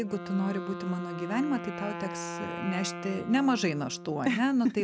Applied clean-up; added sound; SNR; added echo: none; Wind instrument, woodwind instrument; 9 dB; none.